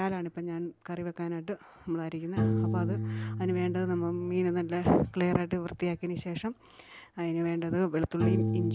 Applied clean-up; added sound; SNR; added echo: none; Piano; 4 dB; none.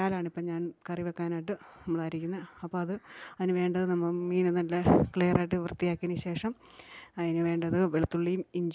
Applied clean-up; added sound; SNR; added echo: none; none; none; none.